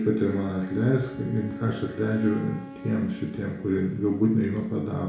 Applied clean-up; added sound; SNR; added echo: none; Wind instrument, woodwind instrument; 15 dB; reverberation time 0.6 s.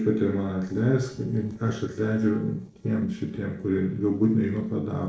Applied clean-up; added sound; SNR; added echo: neural separator model SepFormer DNS4.